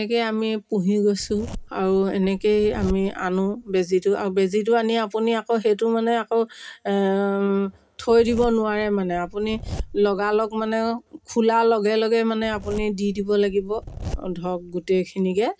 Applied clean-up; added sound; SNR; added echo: none; Zipper (clothing); 13 dB; reverberation time 0.3 s.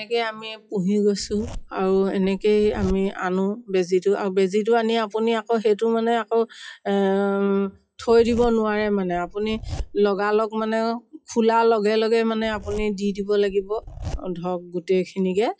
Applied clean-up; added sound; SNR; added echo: classical method WPE with log-MMSE.